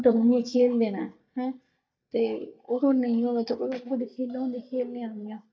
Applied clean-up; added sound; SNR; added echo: neural mask model DeepFilterNet 3.